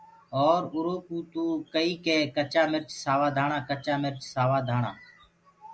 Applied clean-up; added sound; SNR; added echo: none; none; none; none.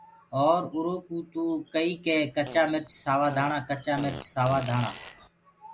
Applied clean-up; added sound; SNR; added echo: none; Fart; 14 dB; none.